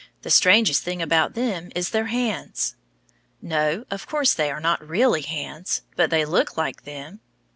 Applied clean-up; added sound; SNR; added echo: none; none; none; none.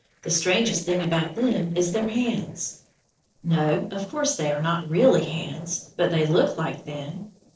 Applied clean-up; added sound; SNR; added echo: neural separator model SepFormer DNS4.